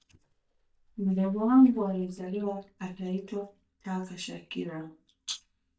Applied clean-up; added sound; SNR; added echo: neural mask model DeepFilterNet 3.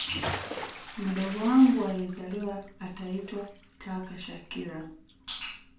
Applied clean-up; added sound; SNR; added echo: none; Bathtub (filling or washing) / Splash, splatter; 12 dB; reverberation time 0.3 s.